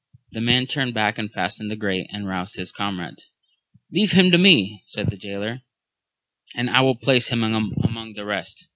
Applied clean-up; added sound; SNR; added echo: none; none; none; none.